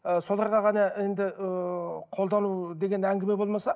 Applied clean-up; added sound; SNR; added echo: none; none; none; none.